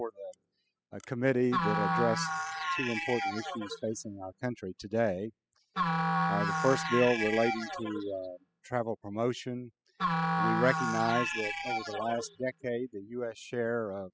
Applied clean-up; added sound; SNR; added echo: classical method spectral subtraction.